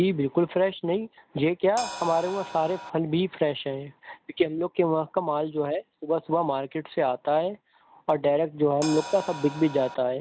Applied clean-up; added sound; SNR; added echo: none; Crash cymbal; 11 dB; none.